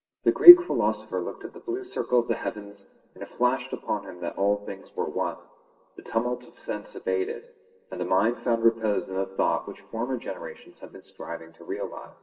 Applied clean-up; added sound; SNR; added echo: none; none; none; reverberation time 1.9 s.